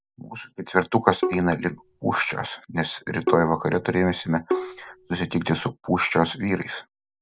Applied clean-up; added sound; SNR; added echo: none; Bowed string instrument; 6 dB; none.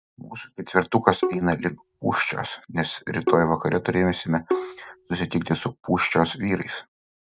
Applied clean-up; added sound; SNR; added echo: neural mask model RNNoise.